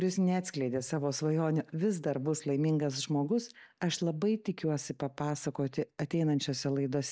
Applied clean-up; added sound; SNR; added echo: neural mask model DeepFilterNet 3.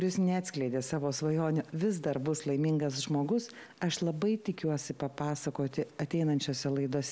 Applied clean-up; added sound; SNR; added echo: none; none; none; none.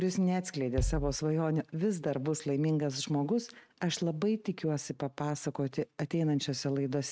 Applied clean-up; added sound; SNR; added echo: neural mask model RNNoise.